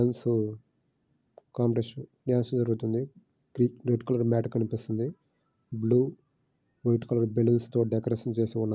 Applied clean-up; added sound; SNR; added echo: none; none; none; none.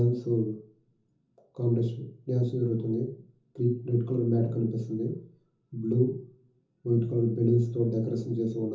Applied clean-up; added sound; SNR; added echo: none; none; none; reverberation time 0.6 s.